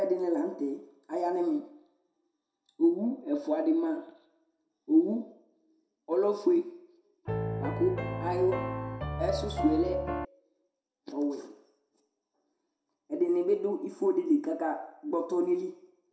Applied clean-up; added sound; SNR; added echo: none; Piano; 3 dB; reverberation time 0.6 s.